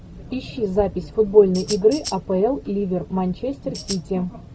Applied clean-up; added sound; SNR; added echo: none; Tambourine; 11 dB; none.